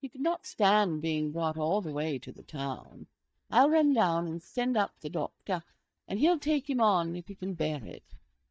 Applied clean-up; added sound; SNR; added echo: neural mask model DeepFilterNet 3.